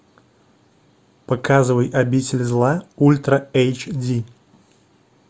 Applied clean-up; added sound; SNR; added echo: none; none; none; none.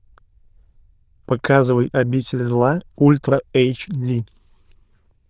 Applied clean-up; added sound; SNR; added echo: neural diffusion model UNIVERSE++.